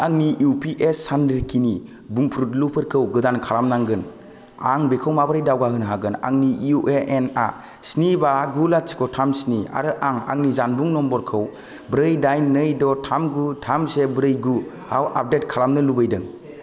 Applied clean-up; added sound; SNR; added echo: none; none; none; none.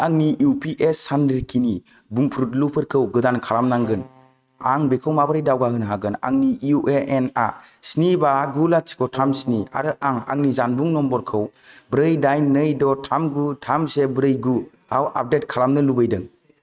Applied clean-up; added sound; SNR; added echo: neural mask model RNNoise.